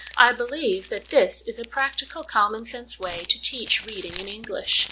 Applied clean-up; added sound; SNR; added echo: none; Crumpling, crinkling; 20 dB; none.